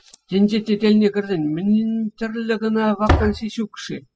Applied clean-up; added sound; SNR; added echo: classical method spectral subtraction.